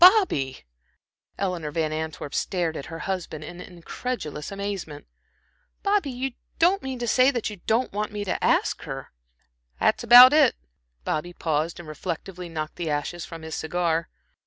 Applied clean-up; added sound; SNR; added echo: none; none; none; none.